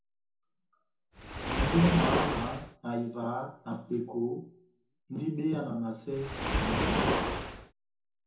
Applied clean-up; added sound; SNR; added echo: none; Waves, surf; 0 dB; reverberation time 0.6 s.